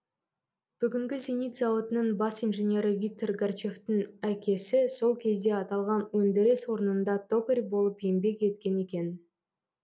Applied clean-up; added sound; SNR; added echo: none; none; none; none.